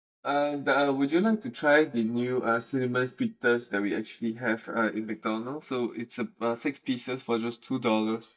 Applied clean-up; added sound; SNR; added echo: neural mask model DeepFilterNet 3.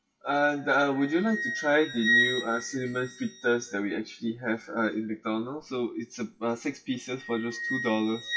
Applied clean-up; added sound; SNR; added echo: classical method WPE with log-MMSE.